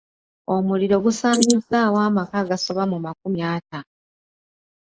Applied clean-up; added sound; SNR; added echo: neural mask model Resemble Enhance denoiser.